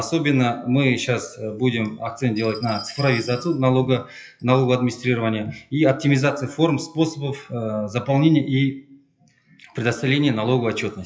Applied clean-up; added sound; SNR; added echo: classical method WPE with log-MMSE.